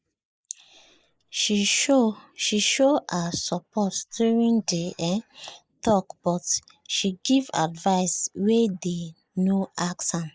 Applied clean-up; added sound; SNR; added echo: neural mask model Resemble Enhance denoiser.